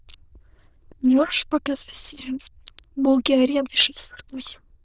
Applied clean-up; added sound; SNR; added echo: neural diffusion model UNIVERSE++.